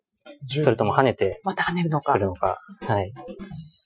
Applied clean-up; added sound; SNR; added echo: classical method Wiener filter.